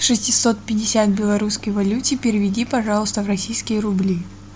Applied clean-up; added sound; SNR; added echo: none; none; none; none.